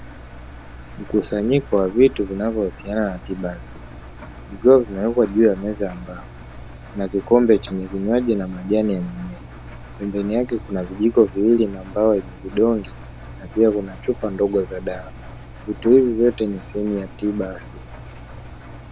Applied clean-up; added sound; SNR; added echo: none; Engine; 16 dB; none.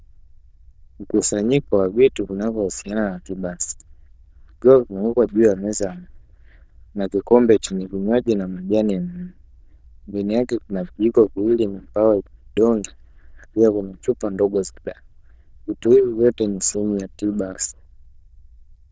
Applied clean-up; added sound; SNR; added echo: neural diffusion model UNIVERSE++.